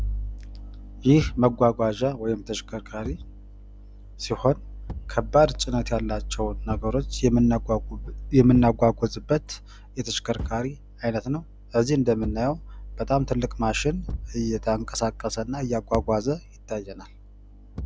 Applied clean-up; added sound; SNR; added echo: none; Thump, thud; 16 dB; none.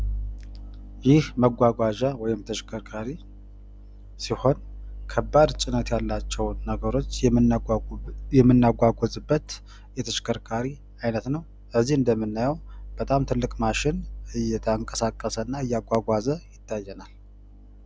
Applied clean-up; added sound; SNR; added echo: none; none; none; none.